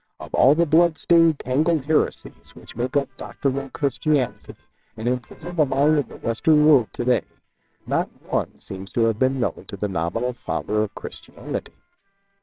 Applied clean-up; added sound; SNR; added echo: neural separator model SepFormer WHAMR!.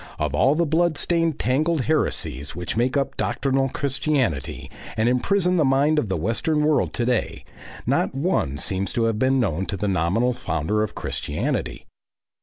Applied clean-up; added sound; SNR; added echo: none; none; none; none.